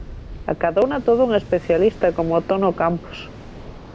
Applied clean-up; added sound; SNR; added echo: none; Waves, surf; 15 dB; none.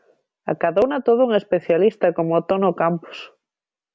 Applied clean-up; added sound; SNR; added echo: none; none; none; none.